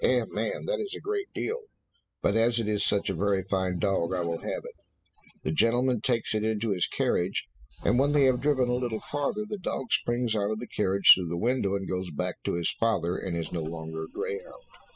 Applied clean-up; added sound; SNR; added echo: classical method spectral subtraction.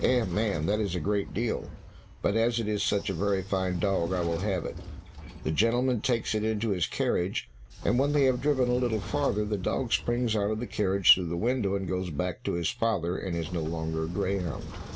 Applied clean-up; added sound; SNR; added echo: none; Sliding door / Train; 13 dB; none.